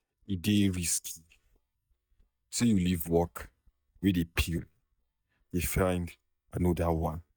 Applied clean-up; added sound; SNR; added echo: neural mask model DeepFilterNet 3.